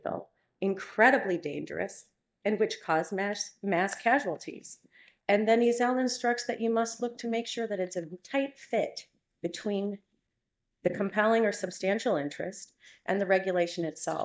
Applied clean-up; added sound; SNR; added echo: neural mask model DeepFilterNet 3.